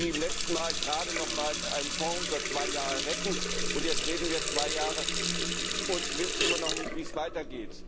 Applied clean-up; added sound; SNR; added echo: none; Water tap, faucet; -4 dB; none.